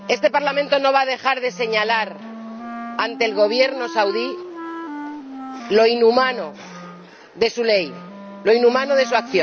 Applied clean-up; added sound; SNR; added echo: none; Wind instrument, woodwind instrument; 14 dB; none.